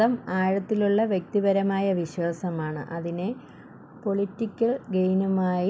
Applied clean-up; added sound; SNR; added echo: none; none; none; none.